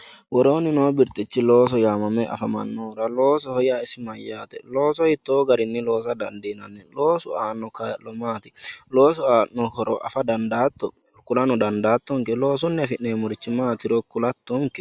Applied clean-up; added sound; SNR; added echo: none; none; none; none.